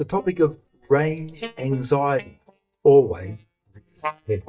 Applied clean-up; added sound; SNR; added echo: neural mask model DeepFilterNet 3.